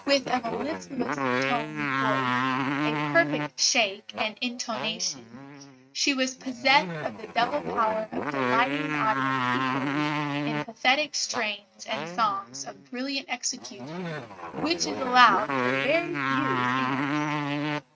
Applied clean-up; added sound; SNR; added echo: neural mask model RNNoise.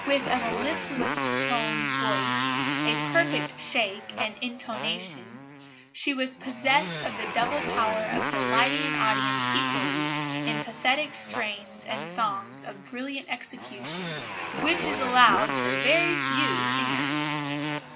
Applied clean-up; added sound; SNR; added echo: none; Motorcycle; 1 dB; none.